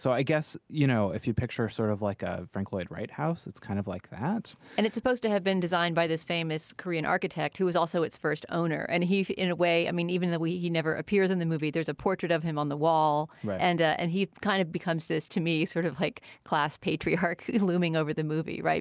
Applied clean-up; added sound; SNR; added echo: none; none; none; none.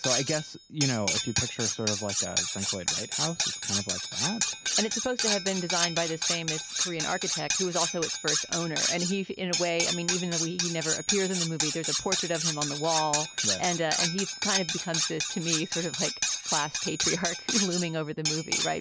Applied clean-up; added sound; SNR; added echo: none; Cutlery, silverware; -1 dB; none.